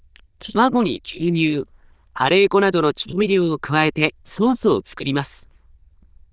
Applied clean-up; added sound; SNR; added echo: neural diffusion model UNIVERSE++.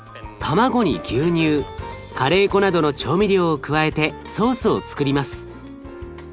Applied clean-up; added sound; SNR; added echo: none; none; none; none.